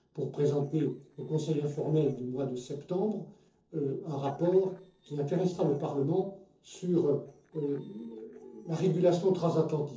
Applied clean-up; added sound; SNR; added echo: neural separator model SepFormer DNS4.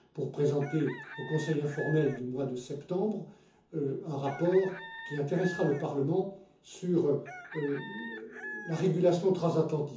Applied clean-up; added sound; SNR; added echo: none; Chicken, rooster; 16 dB; reverberation time 0.6 s.